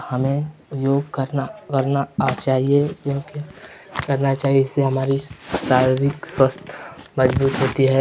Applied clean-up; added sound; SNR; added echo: none; none; none; none.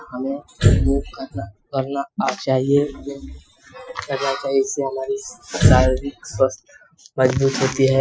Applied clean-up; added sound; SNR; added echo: classical method Wiener filter.